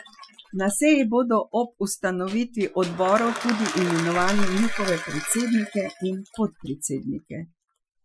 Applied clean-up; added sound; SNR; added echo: classical method Wiener filter.